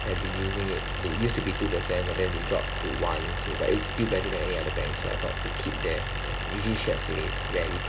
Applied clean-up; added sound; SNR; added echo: none; Idling; 1 dB; reverberation time 0.5 s.